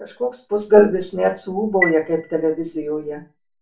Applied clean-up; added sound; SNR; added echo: none; Chime; 10 dB; reverberation time 0.2 s.